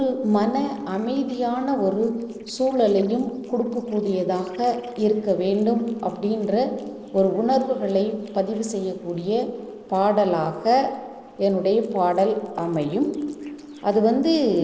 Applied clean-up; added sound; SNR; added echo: neural separator model SepFormer DNS4.